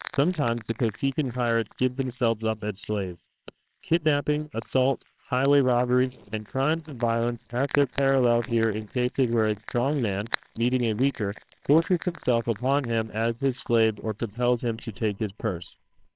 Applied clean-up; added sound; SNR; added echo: neural separator model SepFormer WHAMR!.